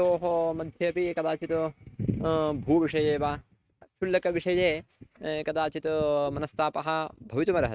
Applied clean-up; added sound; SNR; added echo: neural mask model RNNoise.